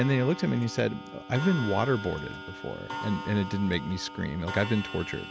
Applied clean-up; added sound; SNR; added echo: none; Clock; 11 dB; none.